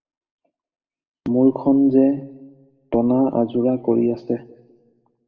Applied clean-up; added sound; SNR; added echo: none; none; none; reverberation time 0.9 s.